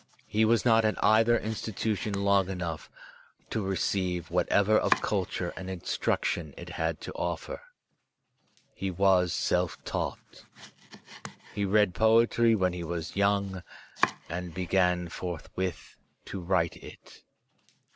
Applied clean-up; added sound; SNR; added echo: none; Domestic sounds, home sounds; 14 dB; none.